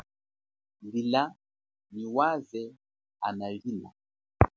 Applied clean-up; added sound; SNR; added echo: none; none; none; none.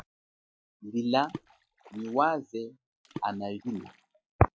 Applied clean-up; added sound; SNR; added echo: classical method log-MMSE.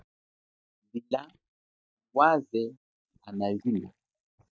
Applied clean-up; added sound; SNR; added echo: neural mask model DeepFilterNet 3.